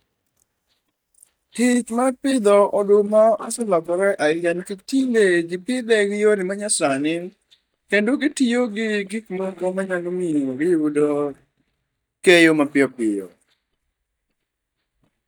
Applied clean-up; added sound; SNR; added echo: neural mask model DeepFilterNet 3.